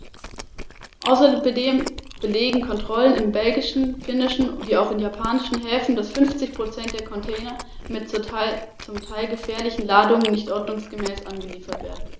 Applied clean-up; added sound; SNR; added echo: none; Chewing, mastication; 13 dB; none.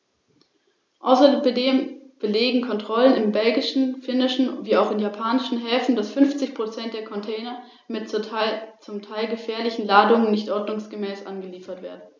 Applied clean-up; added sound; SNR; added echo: none; none; none; none.